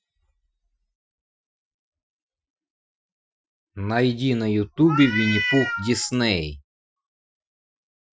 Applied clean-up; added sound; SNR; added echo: classical method Wiener filter.